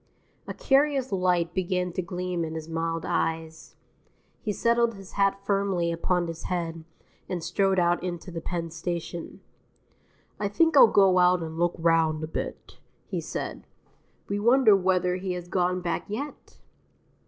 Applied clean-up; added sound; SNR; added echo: none; none; none; none.